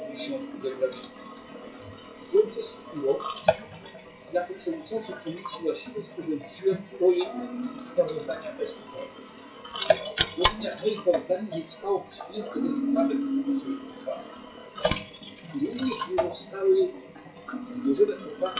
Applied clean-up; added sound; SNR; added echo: classical method WPE with log-MMSE.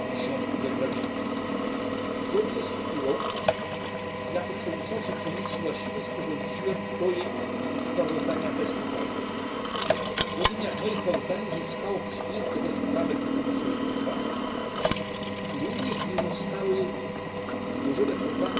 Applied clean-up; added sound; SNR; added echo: none; Drill; -4 dB; reverberation time 1.8 s.